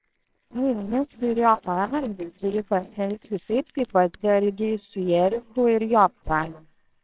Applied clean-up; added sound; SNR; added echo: neural separator model SepFormer WHAMR!.